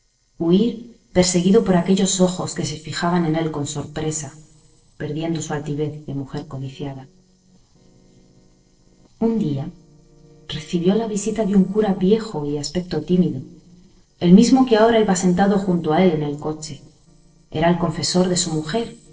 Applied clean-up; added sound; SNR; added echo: neural separator model SepFormer DNS4.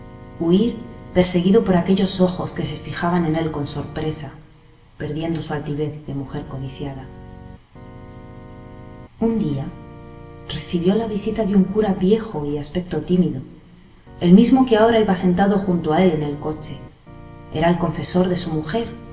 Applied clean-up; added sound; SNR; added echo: none; Organ; 20 dB; reverberation time 0.9 s.